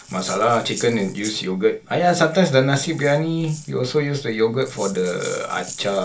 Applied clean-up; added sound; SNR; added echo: none; Rattle (instrument); 19 dB; reverberation time 0.2 s.